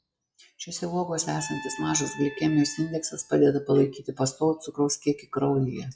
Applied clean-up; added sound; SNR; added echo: classical method log-MMSE.